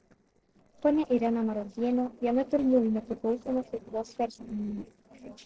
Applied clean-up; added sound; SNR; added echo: neural separator model SepFormer DNS4.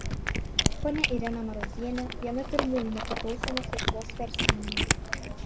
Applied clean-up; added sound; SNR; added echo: none; Cat; -4 dB; reverberation time 1.5 s.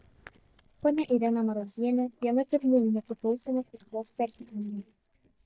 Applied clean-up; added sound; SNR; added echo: neural mask model DeepFilterNet 3.